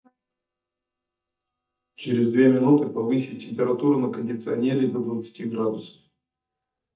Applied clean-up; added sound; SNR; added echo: neural mask model DeepFilterNet 3.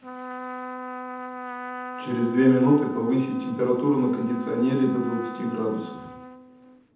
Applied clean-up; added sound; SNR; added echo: none; Trumpet; 12 dB; reverberation time 0.8 s.